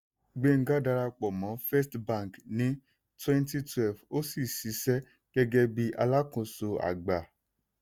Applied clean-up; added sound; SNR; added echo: none; none; none; none.